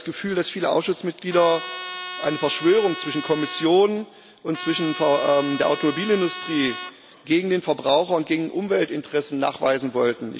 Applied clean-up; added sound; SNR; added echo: none; Trumpet; 10 dB; none.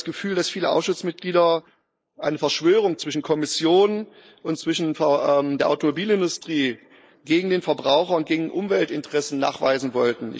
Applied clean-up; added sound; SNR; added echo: neural mask model Resemble Enhance denoiser.